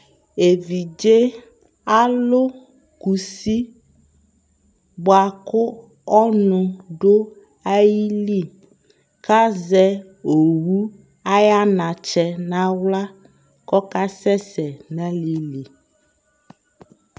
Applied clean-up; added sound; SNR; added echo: none; none; none; none.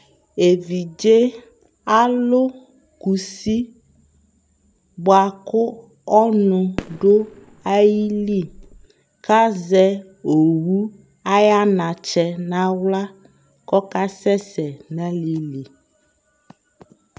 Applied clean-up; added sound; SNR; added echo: none; Fireworks; 17 dB; none.